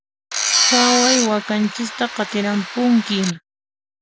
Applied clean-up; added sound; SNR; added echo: none; Tools; 1 dB; none.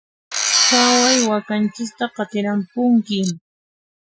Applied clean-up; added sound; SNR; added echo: classical method Wiener filter.